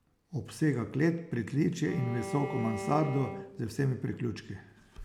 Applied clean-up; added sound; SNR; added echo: none; Bowed string instrument; 9 dB; none.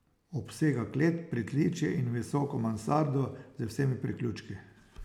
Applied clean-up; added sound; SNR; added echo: none; none; none; none.